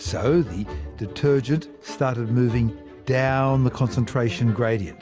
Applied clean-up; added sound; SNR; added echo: none; none; none; none.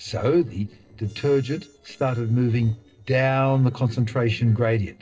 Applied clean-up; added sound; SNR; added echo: neural separator model SepFormer DNS4.